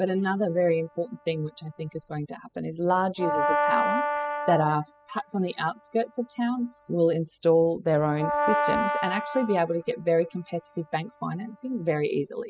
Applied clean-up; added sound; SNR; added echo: classical method spectral subtraction.